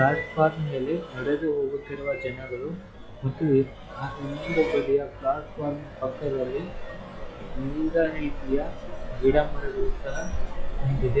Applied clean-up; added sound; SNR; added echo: classical method log-MMSE.